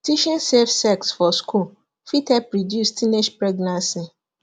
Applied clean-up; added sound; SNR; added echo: none; none; none; none.